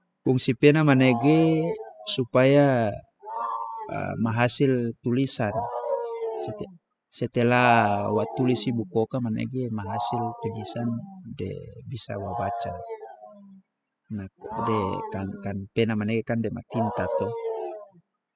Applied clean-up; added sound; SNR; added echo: classical method spectral subtraction.